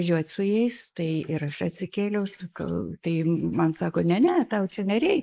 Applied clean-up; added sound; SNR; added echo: neural mask model Resemble Enhance denoiser.